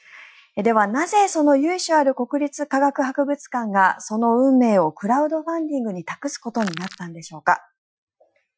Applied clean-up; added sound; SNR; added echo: classical method Wiener filter.